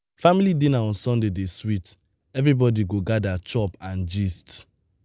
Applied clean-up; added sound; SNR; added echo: none; none; none; none.